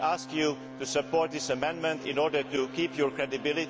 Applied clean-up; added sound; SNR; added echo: none; Brass instrument; 14 dB; none.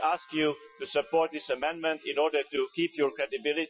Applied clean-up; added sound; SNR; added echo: classical method Wiener filter.